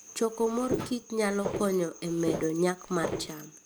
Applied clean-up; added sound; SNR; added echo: none; Walk, footsteps; 7 dB; none.